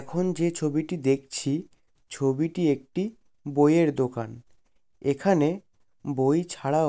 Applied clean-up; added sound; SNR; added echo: none; none; none; none.